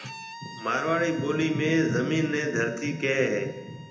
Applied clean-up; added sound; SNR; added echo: none; Bowed string instrument; 19 dB; reverberation time 0.8 s.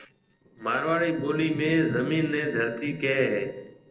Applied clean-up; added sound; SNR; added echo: neural separator model SepFormer DNS4.